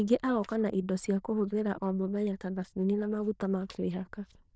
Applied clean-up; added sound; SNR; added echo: neural diffusion model UNIVERSE++.